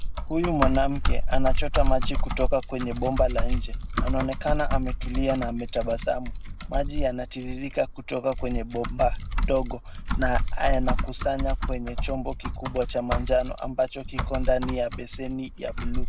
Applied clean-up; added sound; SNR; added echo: none; Typing; -3 dB; none.